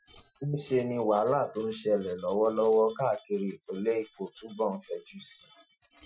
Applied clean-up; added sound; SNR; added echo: classical method Wiener filter.